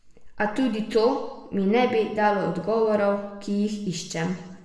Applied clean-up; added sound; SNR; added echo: none; none; none; reverberation time 1.0 s.